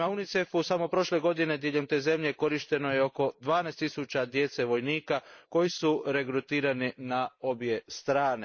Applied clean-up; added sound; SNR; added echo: neural mask model Resemble Enhance denoiser.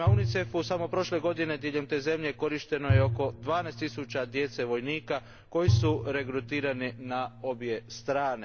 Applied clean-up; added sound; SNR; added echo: none; Bowed string instrument; 2 dB; none.